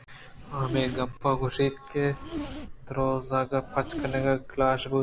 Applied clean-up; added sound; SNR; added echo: none; Zipper (clothing); 10 dB; none.